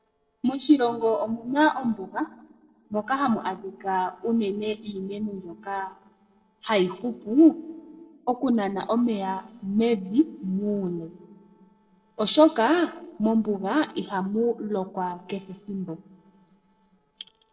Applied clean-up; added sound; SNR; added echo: neural separator model SepFormer DNS4.